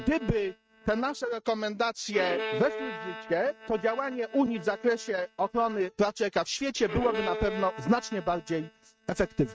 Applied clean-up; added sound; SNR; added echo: neural mask model RNNoise.